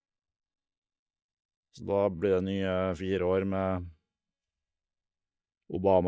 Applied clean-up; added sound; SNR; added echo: neural mask model DeepFilterNet 3.